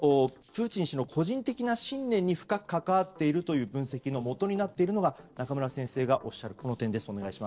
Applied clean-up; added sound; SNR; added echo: neural separator model SepFormer DNS4.